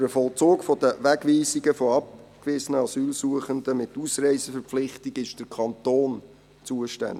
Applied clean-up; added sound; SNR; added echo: none; none; none; none.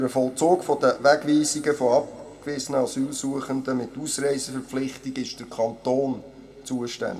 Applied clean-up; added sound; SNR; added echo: none; none; none; reverberation time 1.3 s.